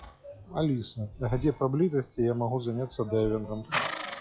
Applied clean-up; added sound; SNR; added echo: classical method log-MMSE.